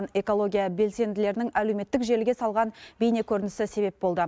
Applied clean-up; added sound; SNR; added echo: none; none; none; none.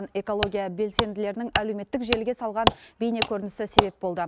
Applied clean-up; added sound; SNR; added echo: none; Wood; 0 dB; none.